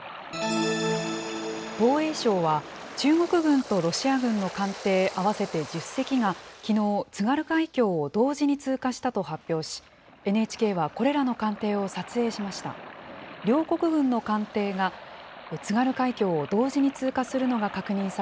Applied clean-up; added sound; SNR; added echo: none; Waves, surf; 16 dB; none.